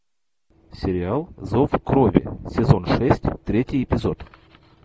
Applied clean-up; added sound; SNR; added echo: none; none; none; none.